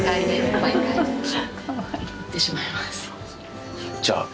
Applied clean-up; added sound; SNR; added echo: none; none; none; none.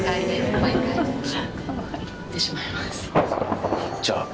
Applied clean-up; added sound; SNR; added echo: none; Thunder; 2 dB; none.